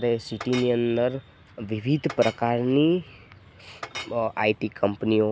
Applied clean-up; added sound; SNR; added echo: none; Chink, clink; 18 dB; none.